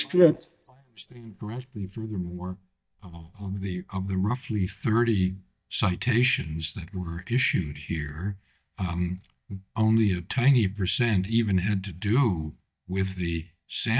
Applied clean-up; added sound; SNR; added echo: neural mask model DeepFilterNet 3.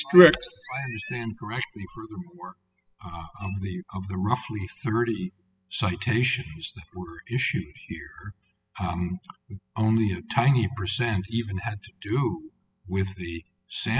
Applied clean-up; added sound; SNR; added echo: classical method spectral subtraction.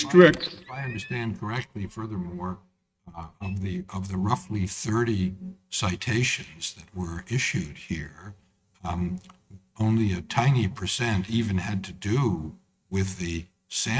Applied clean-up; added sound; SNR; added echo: neural mask model RNNoise.